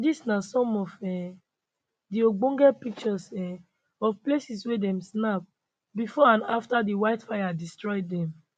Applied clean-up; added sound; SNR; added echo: none; none; none; none.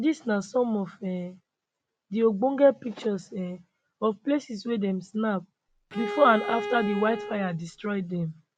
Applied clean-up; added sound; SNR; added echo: none; Bowed string instrument; 8 dB; none.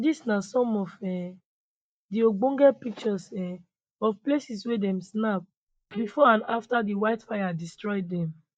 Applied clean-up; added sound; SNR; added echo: neural mask model DeepFilterNet 3.